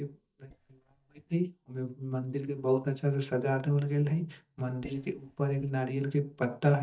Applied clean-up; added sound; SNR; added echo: neural mask model DeepFilterNet 3.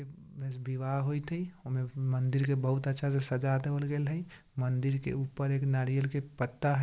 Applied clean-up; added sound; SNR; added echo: none; none; none; none.